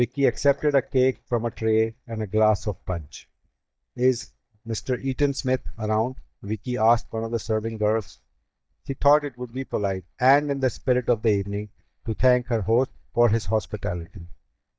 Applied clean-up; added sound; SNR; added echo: neural mask model DeepFilterNet 3.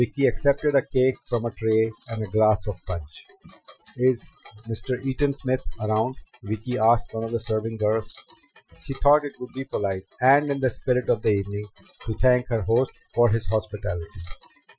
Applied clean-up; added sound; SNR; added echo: classical method Wiener filter.